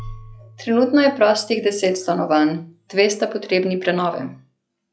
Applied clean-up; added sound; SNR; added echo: classical method log-MMSE.